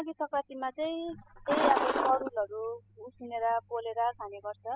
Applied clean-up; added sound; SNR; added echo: classical method spectral subtraction.